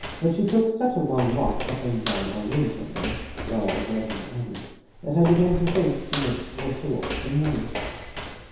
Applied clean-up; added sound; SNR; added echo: none; Walk, footsteps; 7 dB; reverberation time 1.0 s.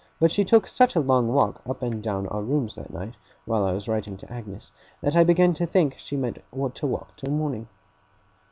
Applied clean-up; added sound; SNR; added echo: none; none; none; none.